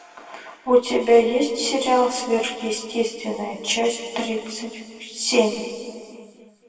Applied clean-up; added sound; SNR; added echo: none; none; none; reverberation time 2.1 s.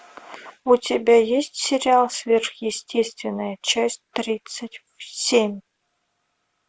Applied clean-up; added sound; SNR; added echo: none; none; none; none.